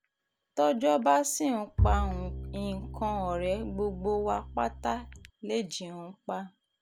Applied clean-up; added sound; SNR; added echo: none; Bowed string instrument; 3 dB; none.